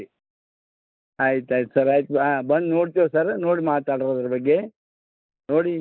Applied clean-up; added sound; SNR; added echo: neural mask model Resemble Enhance denoiser.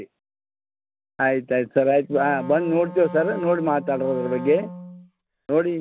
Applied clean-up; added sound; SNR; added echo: none; Wind instrument, woodwind instrument; 13 dB; none.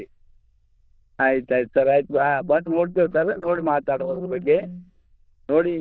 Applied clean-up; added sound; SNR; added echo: neural diffusion model UNIVERSE++.